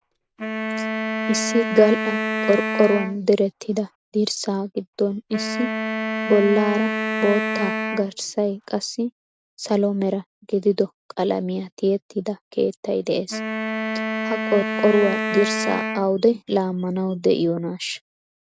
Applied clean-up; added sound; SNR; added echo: none; Wind instrument, woodwind instrument; 4 dB; none.